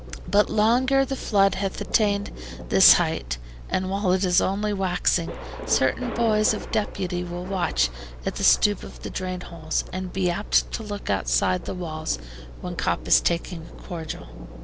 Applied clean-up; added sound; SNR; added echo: none; Thunder; 15 dB; none.